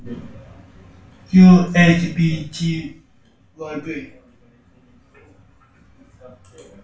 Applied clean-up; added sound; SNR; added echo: none; none; none; reverberation time 0.3 s.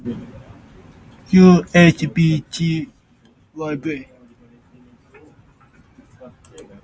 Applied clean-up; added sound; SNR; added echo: none; none; none; none.